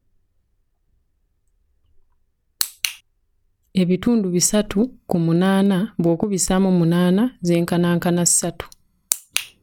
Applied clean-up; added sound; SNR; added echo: none; none; none; none.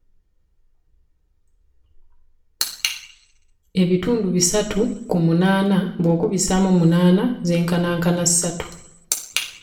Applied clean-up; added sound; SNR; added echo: none; none; none; reverberation time 0.6 s.